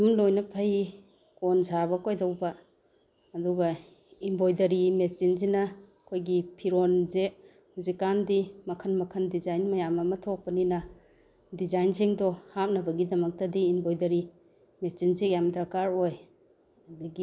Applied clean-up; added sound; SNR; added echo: none; none; none; none.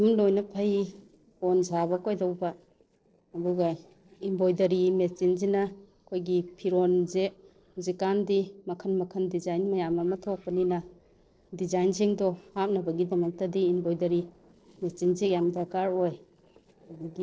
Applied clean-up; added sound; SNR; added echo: neural separator model SepFormer DNS4.